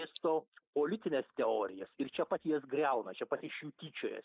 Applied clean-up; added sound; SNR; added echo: neural mask model Resemble Enhance denoiser.